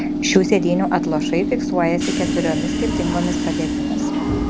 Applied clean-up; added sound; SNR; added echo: none; Subway, metro, underground / Train; -1 dB; none.